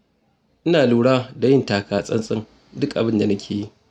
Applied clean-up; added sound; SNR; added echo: none; none; none; none.